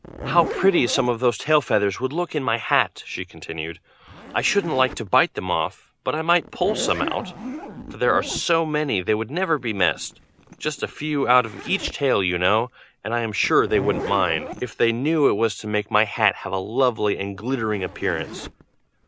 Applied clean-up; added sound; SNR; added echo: none; Zipper (clothing); 14 dB; none.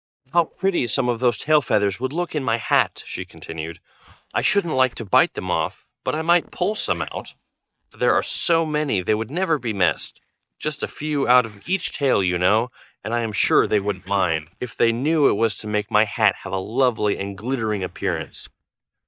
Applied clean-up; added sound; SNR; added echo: neural mask model DeepFilterNet 3.